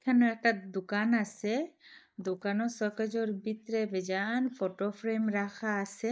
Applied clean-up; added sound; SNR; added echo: neural mask model DeepFilterNet 3.